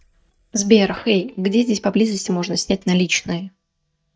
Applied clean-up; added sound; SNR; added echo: neural mask model DeepFilterNet 3.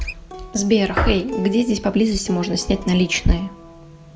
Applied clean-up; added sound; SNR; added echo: none; Acoustic guitar; 16 dB; none.